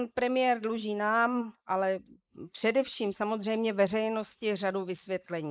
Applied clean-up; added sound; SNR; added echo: neural mask model Resemble Enhance denoiser.